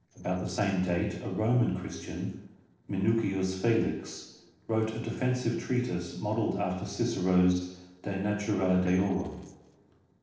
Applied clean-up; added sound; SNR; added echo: neural separator model SepFormer DNS4.